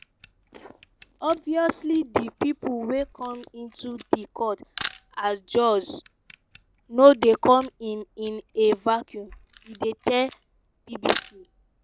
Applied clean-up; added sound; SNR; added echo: none; Camera; 20 dB; none.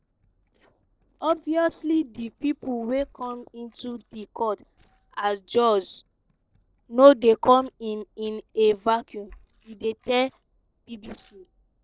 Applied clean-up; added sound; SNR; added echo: neural separator model SepFormer DNS4.